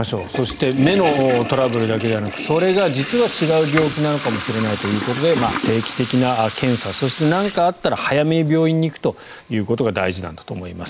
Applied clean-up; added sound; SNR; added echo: none; Toilet flush / Water tap, faucet; 10 dB; none.